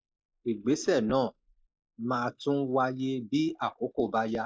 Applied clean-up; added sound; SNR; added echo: neural mask model Resemble Enhance denoiser.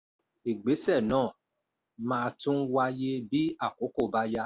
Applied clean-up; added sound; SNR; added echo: none; none; none; none.